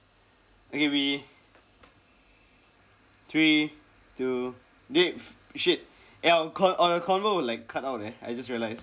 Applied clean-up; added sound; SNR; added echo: none; none; none; none.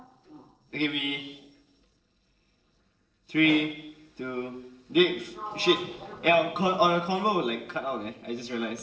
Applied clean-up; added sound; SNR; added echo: neural separator model SepFormer DNS4.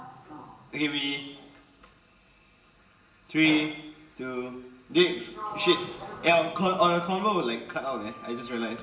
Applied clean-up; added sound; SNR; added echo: none; Sliding door; 15 dB; reverberation time 1.1 s.